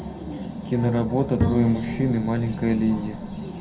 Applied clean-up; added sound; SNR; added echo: none; Bowed string instrument; 5 dB; reverberation time 0.2 s.